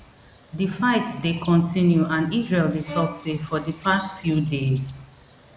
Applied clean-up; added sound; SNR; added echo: none; Bowed string instrument + Bird; 19 dB; none.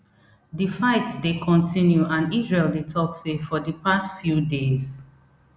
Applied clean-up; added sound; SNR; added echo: none; none; none; none.